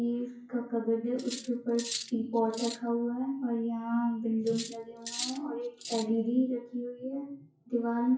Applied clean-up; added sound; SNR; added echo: classical method WPE with log-MMSE.